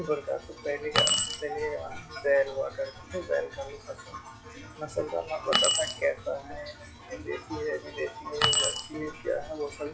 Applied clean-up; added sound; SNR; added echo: classical method log-MMSE.